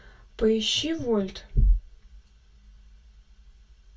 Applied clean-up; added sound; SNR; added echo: none; none; none; reverberation time 0.1 s.